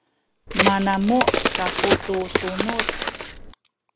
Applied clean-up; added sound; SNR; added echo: none; Crack; -3 dB; none.